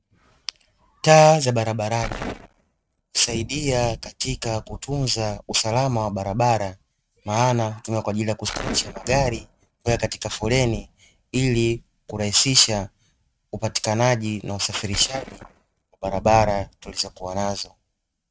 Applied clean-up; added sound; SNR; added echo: neural mask model RNNoise.